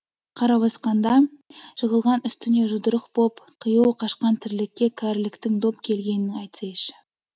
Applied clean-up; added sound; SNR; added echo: none; none; none; none.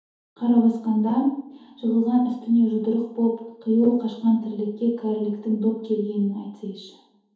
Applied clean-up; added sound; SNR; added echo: none; none; none; reverberation time 0.8 s.